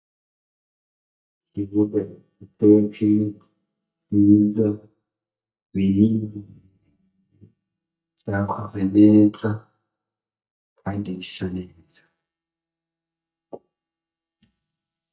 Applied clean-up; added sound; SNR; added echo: neural mask model DeepFilterNet 3.